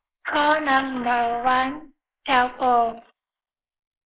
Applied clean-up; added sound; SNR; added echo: neural mask model Resemble Enhance denoiser.